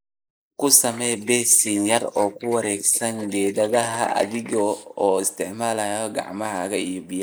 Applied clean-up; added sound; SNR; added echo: neural mask model Resemble Enhance denoiser.